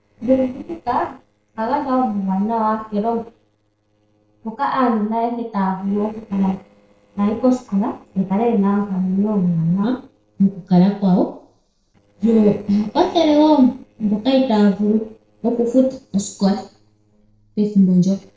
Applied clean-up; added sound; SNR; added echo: neural separator model SepFormer DNS4.